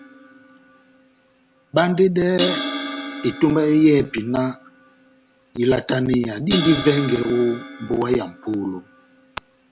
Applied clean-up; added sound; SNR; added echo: none; Crash cymbal; 11 dB; none.